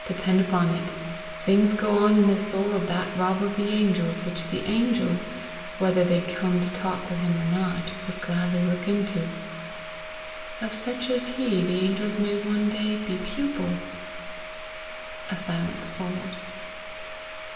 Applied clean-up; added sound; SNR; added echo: none; Domestic sounds, home sounds; 11 dB; reverberation time 1.4 s.